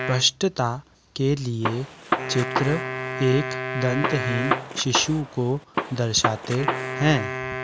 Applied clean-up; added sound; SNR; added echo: none; Gunshot, gunfire + Wind instrument, woodwind instrument; 4 dB; none.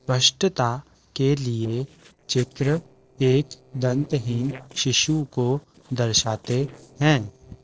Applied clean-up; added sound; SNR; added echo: neural separator model SepFormer DNS4.